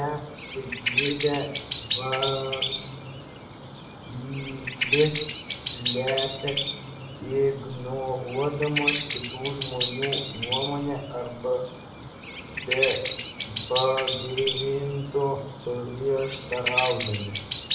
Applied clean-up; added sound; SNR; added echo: none; Bird vocalization, bird call, bird song; 2 dB; reverberation time 0.6 s.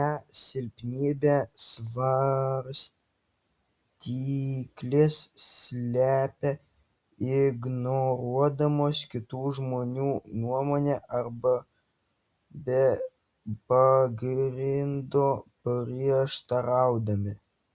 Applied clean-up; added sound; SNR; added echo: none; none; none; none.